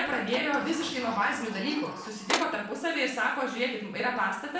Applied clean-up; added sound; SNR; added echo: none; Sliding door; 7 dB; reverberation time 0.7 s.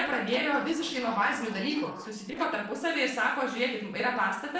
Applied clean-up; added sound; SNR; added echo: neural separator model SepFormer DNS4.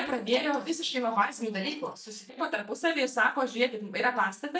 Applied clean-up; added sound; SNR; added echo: neural mask model DeepFilterNet 3.